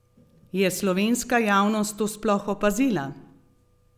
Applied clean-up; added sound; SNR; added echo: none; none; none; none.